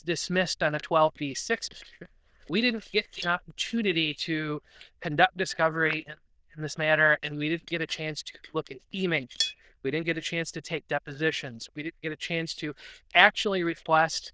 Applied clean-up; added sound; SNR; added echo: neural diffusion model UNIVERSE++.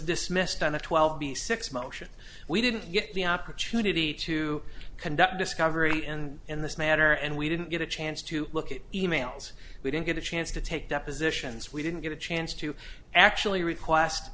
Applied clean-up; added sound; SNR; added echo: none; none; none; none.